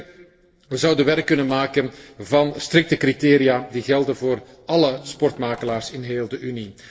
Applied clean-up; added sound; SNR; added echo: neural separator model SepFormer DNS4.